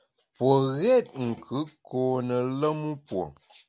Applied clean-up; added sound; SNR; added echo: none; none; none; none.